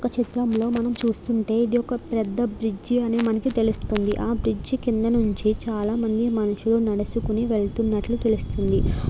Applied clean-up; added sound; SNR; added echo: none; none; none; none.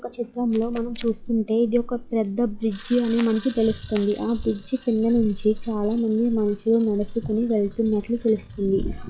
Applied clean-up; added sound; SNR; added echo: classical method log-MMSE.